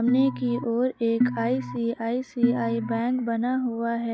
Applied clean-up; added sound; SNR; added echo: none; Organ; 4 dB; none.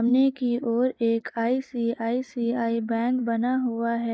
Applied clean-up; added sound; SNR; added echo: neural mask model Resemble Enhance denoiser.